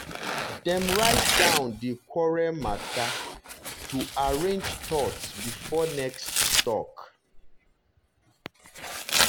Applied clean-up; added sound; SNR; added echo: none; Tearing; 0 dB; none.